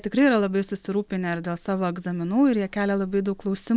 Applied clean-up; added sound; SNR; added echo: none; none; none; none.